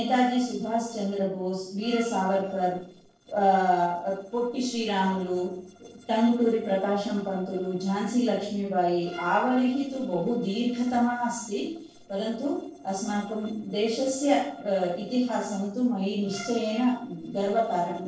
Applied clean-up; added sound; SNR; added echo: neural separator model SepFormer DNS4.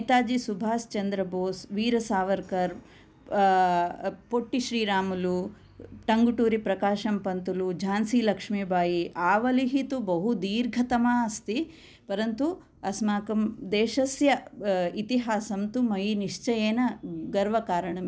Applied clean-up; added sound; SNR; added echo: none; none; none; none.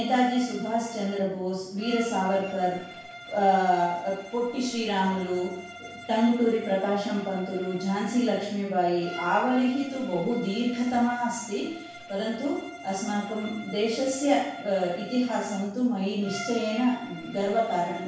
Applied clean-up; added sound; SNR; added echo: none; Bowed string instrument; 15 dB; reverberation time 0.7 s.